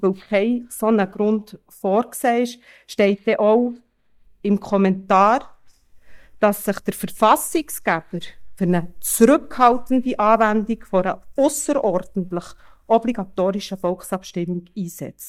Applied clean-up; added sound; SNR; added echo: neural mask model DeepFilterNet 3.